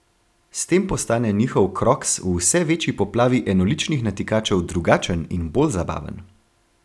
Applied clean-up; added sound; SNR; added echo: none; none; none; none.